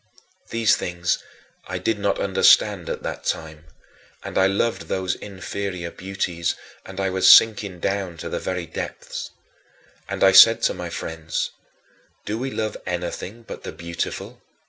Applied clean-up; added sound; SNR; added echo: none; none; none; none.